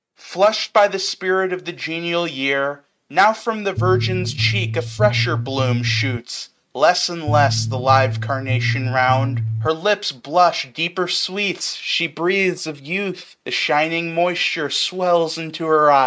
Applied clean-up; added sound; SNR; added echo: neural mask model RNNoise.